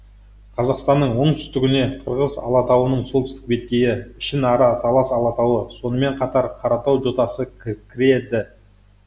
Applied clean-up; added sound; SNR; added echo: none; none; none; none.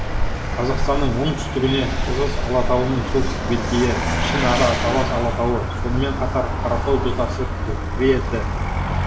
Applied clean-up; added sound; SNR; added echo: none; Vehicle; -1 dB; reverberation time 0.2 s.